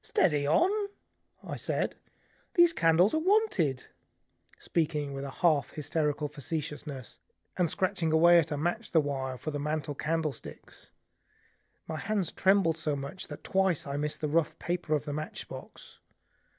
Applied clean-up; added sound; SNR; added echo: none; none; none; none.